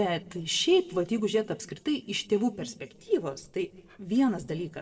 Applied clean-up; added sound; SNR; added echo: neural separator model SepFormer DNS4.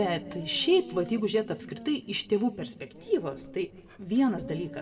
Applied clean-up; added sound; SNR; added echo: none; Dog; 16 dB; reverberation time 1.0 s.